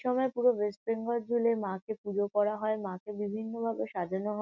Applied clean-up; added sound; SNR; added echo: none; none; none; none.